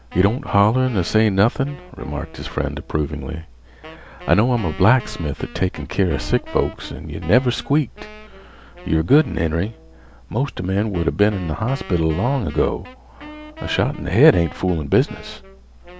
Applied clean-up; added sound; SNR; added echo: none; Wind instrument, woodwind instrument; 20 dB; none.